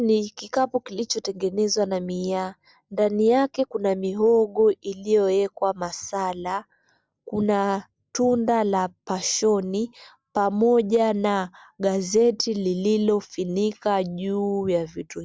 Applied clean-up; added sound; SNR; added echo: none; none; none; none.